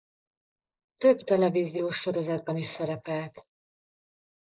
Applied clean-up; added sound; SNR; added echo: neural mask model Resemble Enhance denoiser.